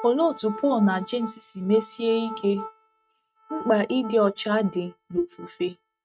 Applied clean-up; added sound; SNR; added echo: neural mask model RNNoise.